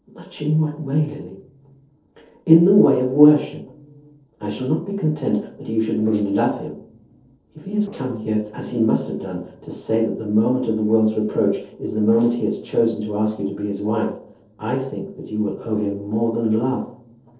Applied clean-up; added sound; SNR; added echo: neural separator model SepFormer DNS4.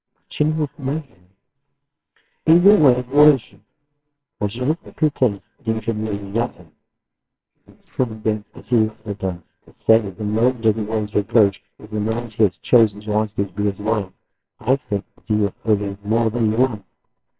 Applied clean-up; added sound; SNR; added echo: neural separator model SepFormer WHAMR!.